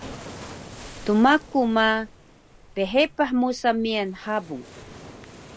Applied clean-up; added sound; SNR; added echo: none; Waves, surf; 18 dB; none.